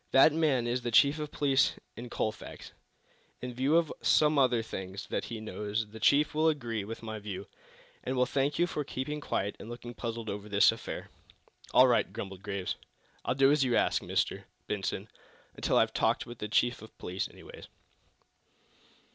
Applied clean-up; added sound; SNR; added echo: none; none; none; none.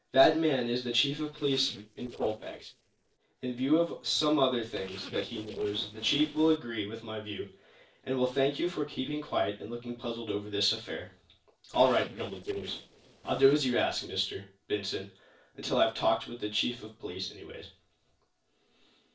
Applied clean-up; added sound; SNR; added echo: neural separator model SepFormer DNS4.